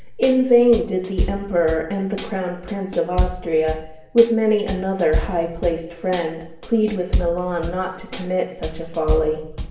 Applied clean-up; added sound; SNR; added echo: none; Bass drum / Snare drum / Drum kit; 7 dB; reverberation time 0.8 s.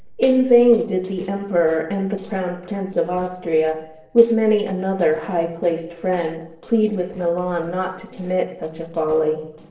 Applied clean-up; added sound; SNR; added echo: neural separator model SepFormer DNS4.